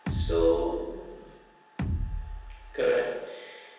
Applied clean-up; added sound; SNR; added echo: none; Bass drum; 4 dB; reverberation time 1.2 s.